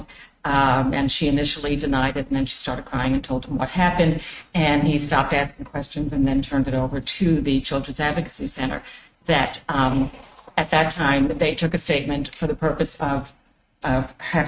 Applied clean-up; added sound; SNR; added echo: neural mask model RNNoise.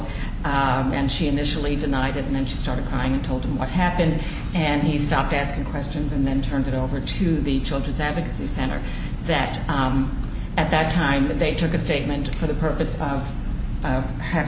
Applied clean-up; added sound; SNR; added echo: none; none; none; none.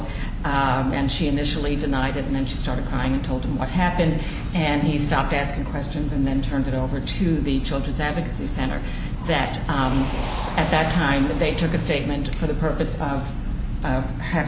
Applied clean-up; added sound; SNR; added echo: none; Motor vehicle (road); 18 dB; none.